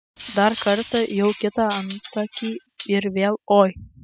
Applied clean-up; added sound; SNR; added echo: classical method spectral subtraction.